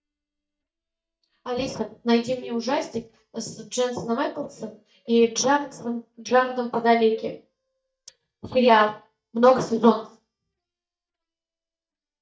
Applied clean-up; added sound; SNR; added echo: neural mask model DeepFilterNet 3.